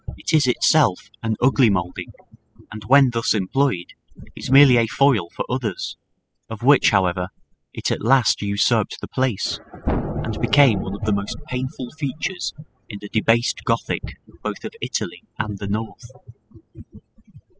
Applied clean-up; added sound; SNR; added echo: classical method spectral subtraction.